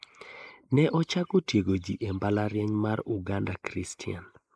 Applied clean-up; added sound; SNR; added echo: neural mask model Resemble Enhance denoiser.